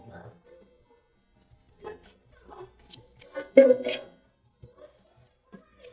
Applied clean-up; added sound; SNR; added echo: neural mask model DeepFilterNet 3.